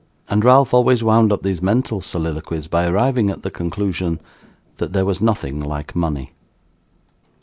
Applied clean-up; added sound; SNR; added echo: none; none; none; none.